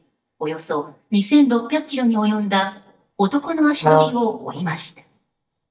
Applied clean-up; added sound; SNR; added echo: neural mask model DeepFilterNet 3.